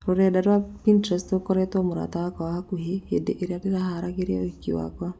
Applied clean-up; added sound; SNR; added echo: none; none; none; none.